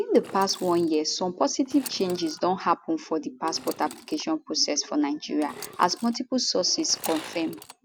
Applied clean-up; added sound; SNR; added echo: none; Sawing / Engine; 19 dB; none.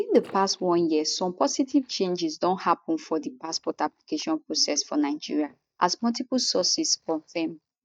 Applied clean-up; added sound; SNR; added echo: neural mask model DeepFilterNet 3.